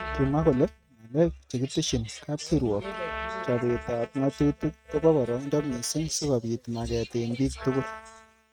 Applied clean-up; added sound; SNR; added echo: neural mask model RNNoise.